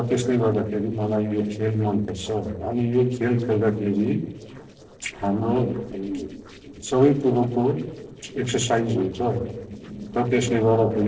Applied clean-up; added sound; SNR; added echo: neural separator model SepFormer DNS4.